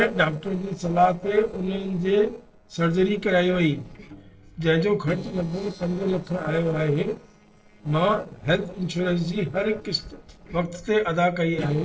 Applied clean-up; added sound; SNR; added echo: neural separator model SepFormer DNS4.